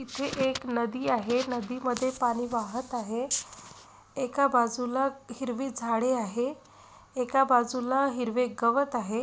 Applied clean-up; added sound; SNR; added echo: none; none; none; none.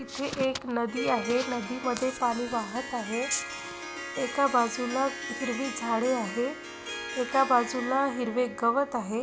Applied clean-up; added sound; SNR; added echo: none; Harp; 9 dB; none.